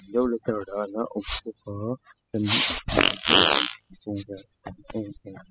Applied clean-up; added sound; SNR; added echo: classical method spectral subtraction.